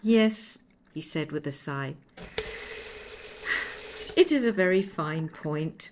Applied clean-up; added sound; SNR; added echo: neural separator model SepFormer DNS4.